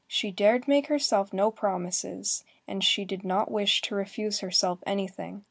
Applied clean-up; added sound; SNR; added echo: none; none; none; none.